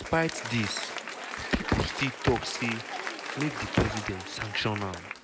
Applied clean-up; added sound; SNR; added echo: none; Applause; 6 dB; none.